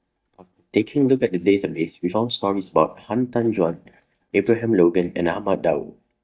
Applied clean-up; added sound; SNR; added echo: neural mask model DeepFilterNet 3.